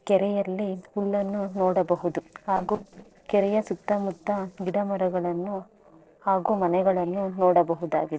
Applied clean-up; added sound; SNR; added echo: neural separator model SepFormer DNS4.